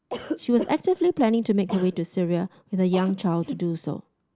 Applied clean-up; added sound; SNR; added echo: none; Cough; 13 dB; none.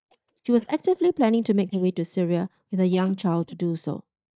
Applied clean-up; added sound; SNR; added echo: neural mask model DeepFilterNet 3.